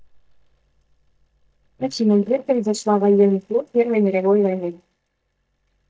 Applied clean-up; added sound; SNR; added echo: neural mask model DeepFilterNet 3.